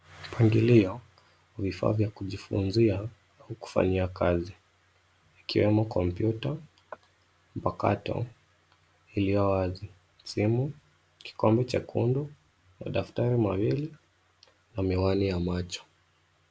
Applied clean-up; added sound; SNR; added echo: none; none; none; none.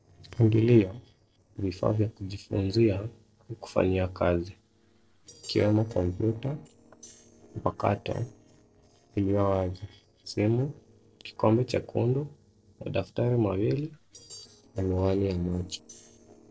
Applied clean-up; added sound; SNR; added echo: neural separator model SepFormer DNS4.